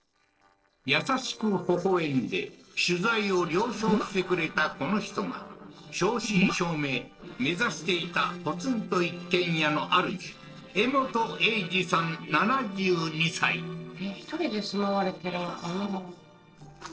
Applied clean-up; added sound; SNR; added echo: neural separator model SepFormer DNS4.